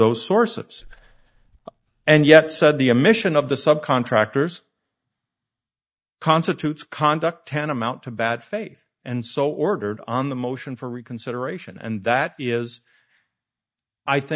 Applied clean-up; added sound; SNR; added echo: neural mask model DeepFilterNet 3.